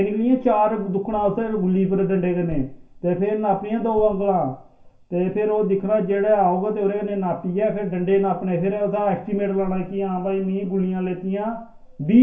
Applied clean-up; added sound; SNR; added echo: none; none; none; reverberation time 0.2 s.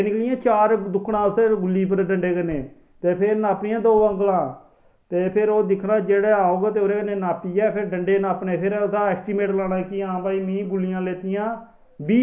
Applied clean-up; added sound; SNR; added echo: none; none; none; none.